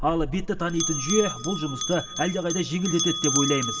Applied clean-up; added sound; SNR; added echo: none; Bell; 4 dB; reverberation time 2.4 s.